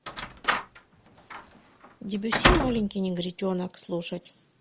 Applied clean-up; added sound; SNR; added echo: none; Slam; -3 dB; none.